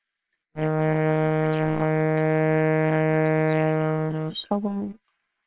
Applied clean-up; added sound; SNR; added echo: neural separator model SepFormer WHAMR!.